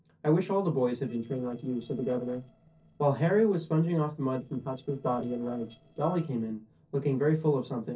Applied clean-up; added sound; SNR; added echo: neural separator model SepFormer DNS4.